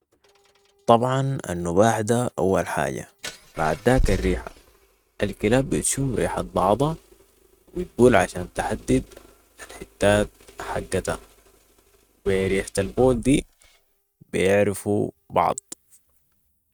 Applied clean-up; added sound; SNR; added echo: neural mask model RNNoise.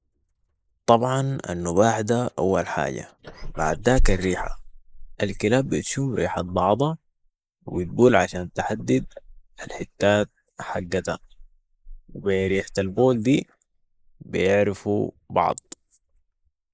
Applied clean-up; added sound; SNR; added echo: neural mask model Resemble Enhance denoiser.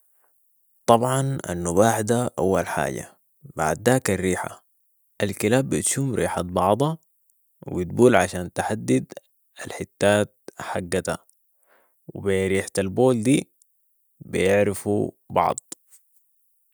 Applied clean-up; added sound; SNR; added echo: none; none; none; none.